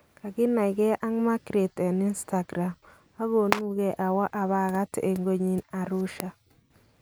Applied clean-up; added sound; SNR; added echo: none; none; none; none.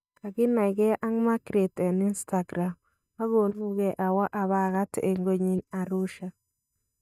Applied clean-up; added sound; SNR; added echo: neural mask model DeepFilterNet 3.